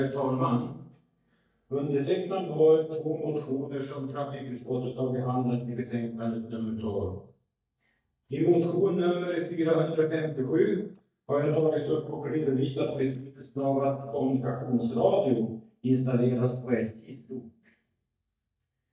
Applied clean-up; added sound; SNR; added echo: neural mask model DeepFilterNet 3.